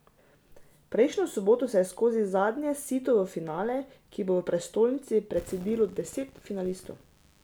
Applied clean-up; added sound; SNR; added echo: none; none; none; none.